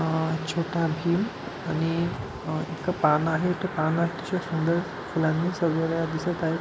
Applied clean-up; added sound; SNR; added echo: none; none; none; none.